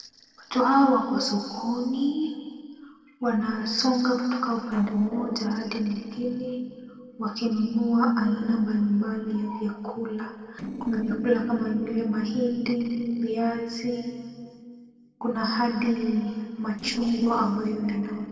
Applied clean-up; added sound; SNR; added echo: neural separator model SepFormer DNS4.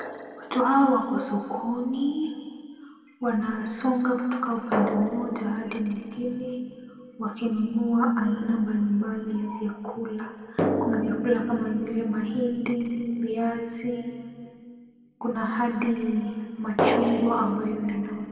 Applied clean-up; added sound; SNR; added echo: none; Drum; 7 dB; reverberation time 2.1 s.